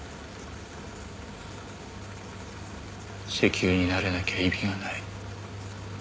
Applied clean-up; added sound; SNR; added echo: none; none; none; none.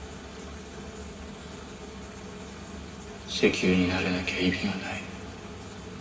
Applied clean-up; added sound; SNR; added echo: none; none; none; reverberation time 2.5 s.